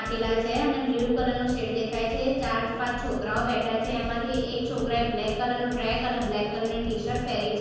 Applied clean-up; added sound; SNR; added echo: none; Drum kit; 12 dB; reverberation time 1.2 s.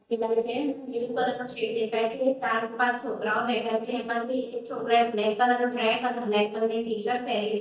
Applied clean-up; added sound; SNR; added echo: neural mask model DeepFilterNet 3.